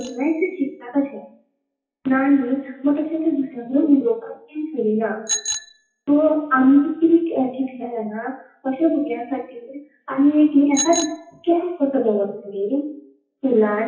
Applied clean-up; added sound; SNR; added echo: classical method WPE with log-MMSE.